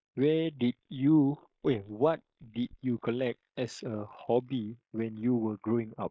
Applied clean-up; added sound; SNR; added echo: neural mask model Resemble Enhance denoiser.